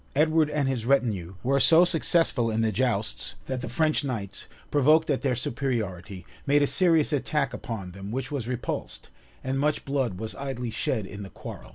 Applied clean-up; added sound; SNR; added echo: none; none; none; none.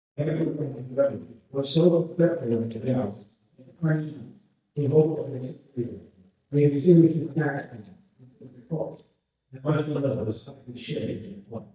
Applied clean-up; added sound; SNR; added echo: neural mask model DeepFilterNet 3.